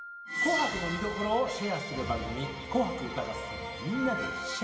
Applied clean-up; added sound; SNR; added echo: none; Keyboard (musical); 13 dB; reverberation time 2.2 s.